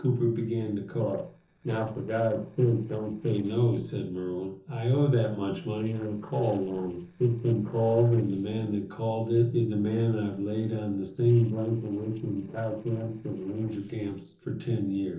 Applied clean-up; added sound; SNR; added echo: neural separator model SepFormer DNS4.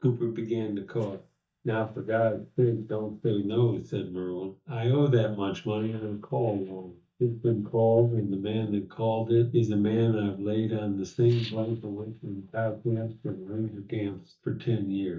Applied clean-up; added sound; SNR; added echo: neural mask model DeepFilterNet 3.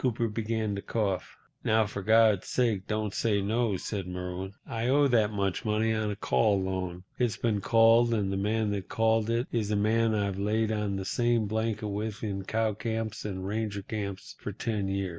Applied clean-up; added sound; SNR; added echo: none; none; none; none.